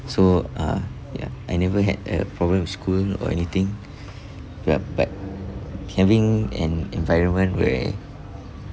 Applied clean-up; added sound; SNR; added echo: none; none; none; none.